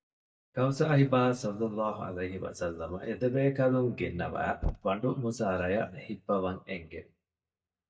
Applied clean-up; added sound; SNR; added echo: neural mask model DeepFilterNet 3.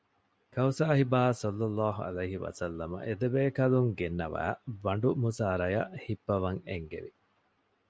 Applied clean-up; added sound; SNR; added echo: none; none; none; none.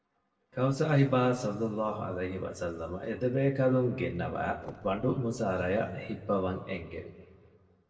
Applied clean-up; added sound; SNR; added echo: neural separator model SepFormer DNS4.